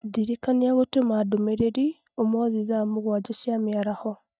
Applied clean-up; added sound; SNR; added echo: neural mask model DeepFilterNet 3.